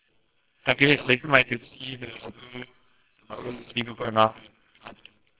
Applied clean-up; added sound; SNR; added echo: neural separator model SepFormer WHAMR!.